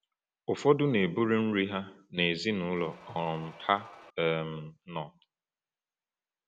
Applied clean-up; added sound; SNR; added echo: none; Mechanisms; 20 dB; none.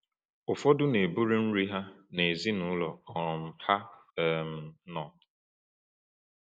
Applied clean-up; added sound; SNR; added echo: neural mask model Resemble Enhance denoiser.